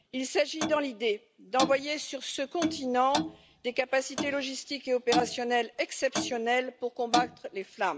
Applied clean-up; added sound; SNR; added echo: none; Clock; 7 dB; none.